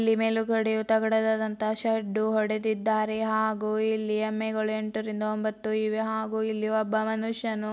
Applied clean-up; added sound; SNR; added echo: none; none; none; none.